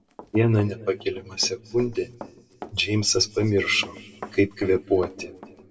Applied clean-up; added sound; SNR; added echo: none; Run; 19 dB; reverberation time 1.7 s.